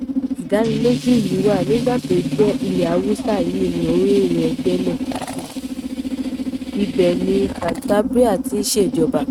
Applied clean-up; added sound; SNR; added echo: neural mask model RNNoise.